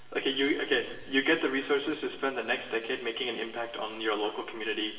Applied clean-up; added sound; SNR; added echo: none; none; none; reverberation time 1.1 s.